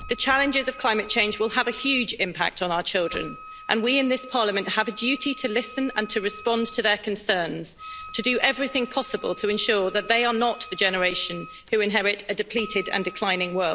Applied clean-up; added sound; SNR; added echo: none; Wind instrument, woodwind instrument + Wood; 17 dB; none.